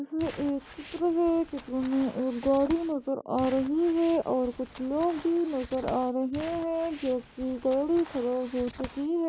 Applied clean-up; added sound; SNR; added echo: none; Crumpling, crinkling; 17 dB; none.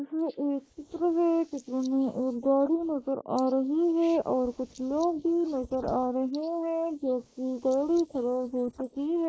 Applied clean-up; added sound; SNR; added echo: neural mask model Resemble Enhance denoiser.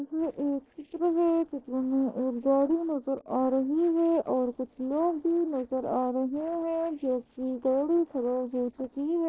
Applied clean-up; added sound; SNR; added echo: neural separator model SepFormer DNS4.